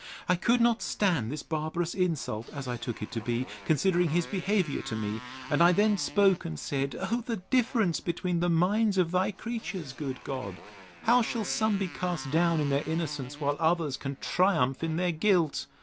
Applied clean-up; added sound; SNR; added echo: none; Motorcycle; 20 dB; none.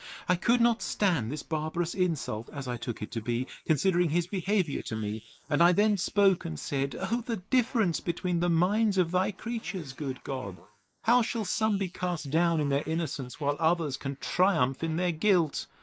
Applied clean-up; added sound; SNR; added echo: neural mask model Resemble Enhance denoiser.